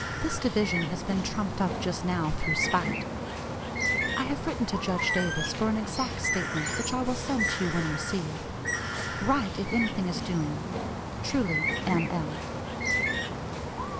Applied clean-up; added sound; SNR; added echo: none; Bird; 0 dB; none.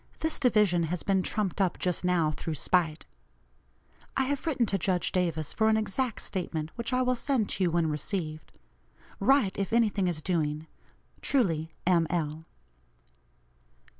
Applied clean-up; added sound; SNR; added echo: none; none; none; none.